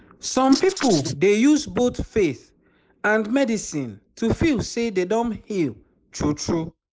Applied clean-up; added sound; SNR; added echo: neural mask model Resemble Enhance denoiser.